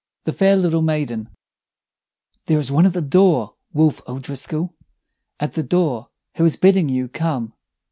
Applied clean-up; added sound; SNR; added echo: none; none; none; none.